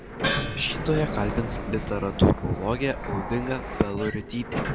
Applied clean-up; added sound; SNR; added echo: none; Gong + Sliding door; 4 dB; none.